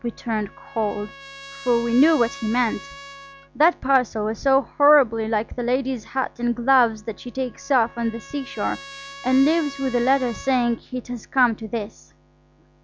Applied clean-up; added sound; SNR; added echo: none; Trumpet; 20 dB; none.